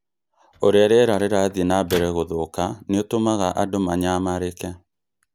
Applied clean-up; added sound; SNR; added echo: none; Microwave oven; 20 dB; none.